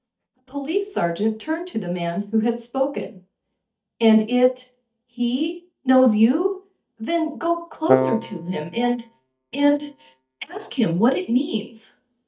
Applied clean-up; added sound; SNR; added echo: neural mask model DeepFilterNet 3.